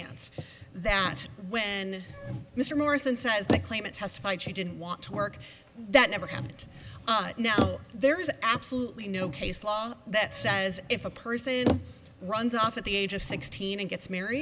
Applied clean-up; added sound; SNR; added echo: none; Bicycle; 7 dB; none.